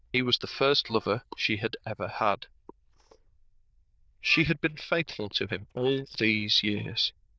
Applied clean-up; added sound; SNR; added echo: neural diffusion model UNIVERSE++.